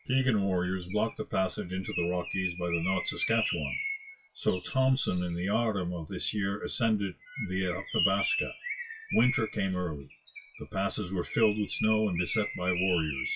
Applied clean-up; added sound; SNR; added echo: classical method WPE with log-MMSE.